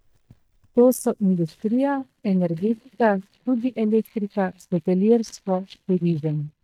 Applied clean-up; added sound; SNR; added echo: neural mask model DeepFilterNet 3.